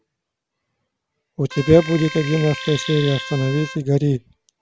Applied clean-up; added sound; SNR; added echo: none; Chirp, tweet + Trumpet; 11 dB; none.